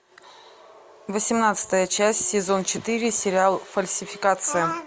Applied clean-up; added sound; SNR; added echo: none; none; none; none.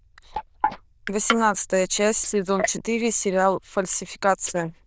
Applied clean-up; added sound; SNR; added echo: neural diffusion model UNIVERSE++.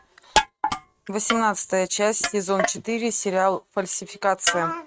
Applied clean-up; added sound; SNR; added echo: neural mask model RNNoise.